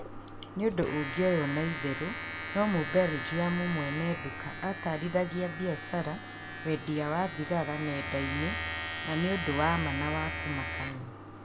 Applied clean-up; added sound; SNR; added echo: none; Domestic sounds, home sounds; 3 dB; none.